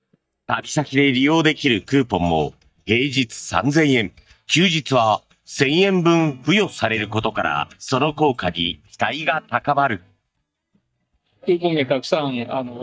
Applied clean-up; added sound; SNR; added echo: neural mask model DeepFilterNet 3.